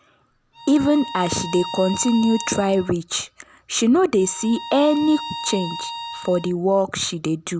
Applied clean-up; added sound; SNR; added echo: none; Bowed string instrument; 12 dB; none.